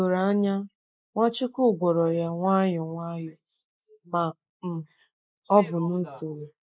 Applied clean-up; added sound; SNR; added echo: neural mask model Resemble Enhance denoiser.